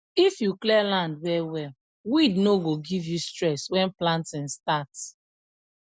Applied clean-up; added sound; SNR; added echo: none; none; none; none.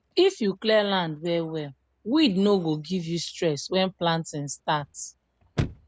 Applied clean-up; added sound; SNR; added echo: none; Chirp, tweet / Slam / Car; 15 dB; none.